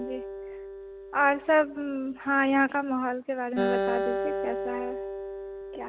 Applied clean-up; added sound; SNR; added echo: none; Acoustic guitar; 5 dB; none.